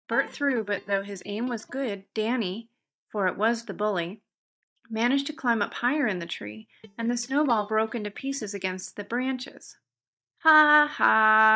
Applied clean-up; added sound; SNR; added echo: neural mask model DeepFilterNet 3.